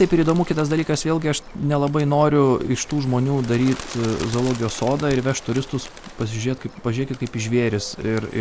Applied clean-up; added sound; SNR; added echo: none; Bird; 18 dB; none.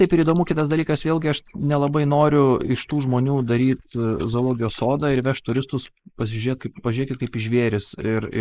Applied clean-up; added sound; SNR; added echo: neural mask model Resemble Enhance denoiser.